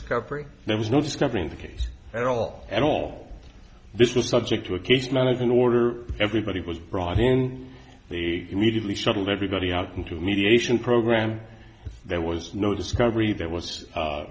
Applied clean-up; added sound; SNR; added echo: none; none; none; none.